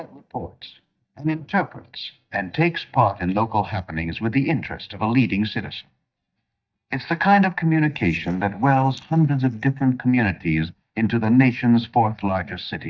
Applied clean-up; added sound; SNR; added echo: neural mask model DeepFilterNet 3.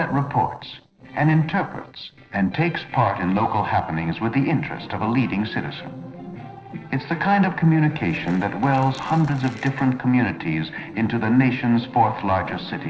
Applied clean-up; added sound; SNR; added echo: neural separator model SepFormer DNS4.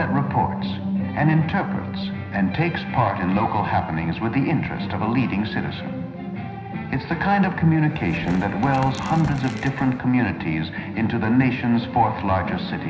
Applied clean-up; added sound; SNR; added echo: none; Tearing; 15 dB; reverberation time 0.9 s.